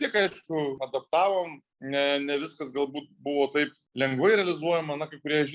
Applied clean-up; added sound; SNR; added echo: none; none; none; none.